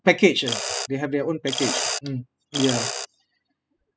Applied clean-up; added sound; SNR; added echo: classical method spectral subtraction.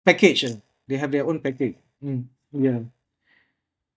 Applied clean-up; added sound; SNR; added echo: neural mask model DeepFilterNet 3.